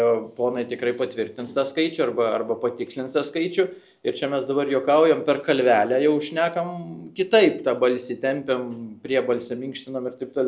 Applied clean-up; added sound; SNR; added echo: none; none; none; none.